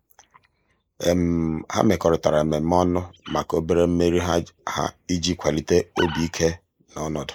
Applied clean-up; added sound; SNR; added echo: neural mask model Resemble Enhance denoiser.